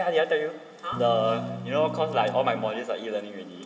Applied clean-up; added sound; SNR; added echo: none; Electric guitar / Strum; 9 dB; reverberation time 2.6 s.